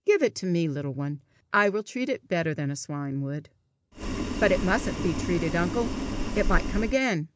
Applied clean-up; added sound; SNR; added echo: none; Boiling; 1 dB; none.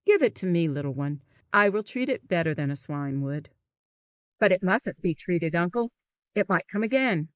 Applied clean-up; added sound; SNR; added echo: neural mask model Resemble Enhance denoiser.